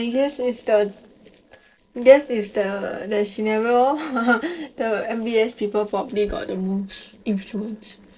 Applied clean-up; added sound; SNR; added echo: neural separator model SepFormer DNS4.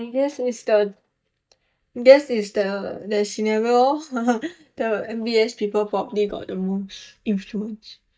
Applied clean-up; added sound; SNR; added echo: neural mask model DeepFilterNet 3.